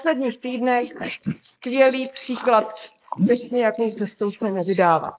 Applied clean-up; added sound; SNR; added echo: neural mask model Resemble Enhance denoiser.